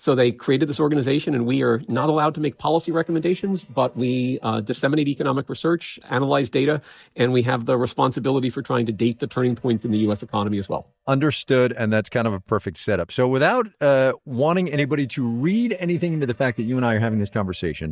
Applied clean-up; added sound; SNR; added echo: neural mask model DeepFilterNet 3.